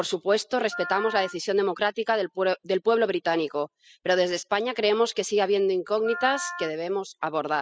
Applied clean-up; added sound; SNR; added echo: classical method spectral subtraction.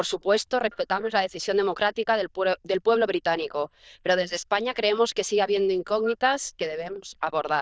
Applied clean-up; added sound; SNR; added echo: neural diffusion model UNIVERSE++.